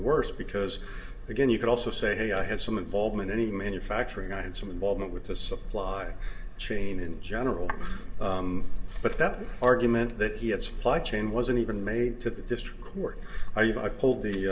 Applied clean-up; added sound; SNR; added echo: none; none; none; reverberation time 2.2 s.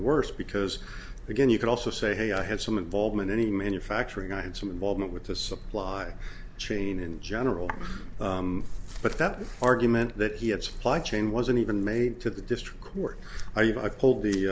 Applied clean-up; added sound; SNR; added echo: none; none; none; none.